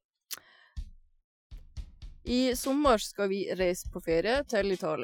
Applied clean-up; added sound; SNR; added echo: classical method Wiener filter.